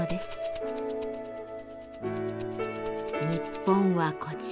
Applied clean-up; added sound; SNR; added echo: none; Rattle (instrument); 15 dB; none.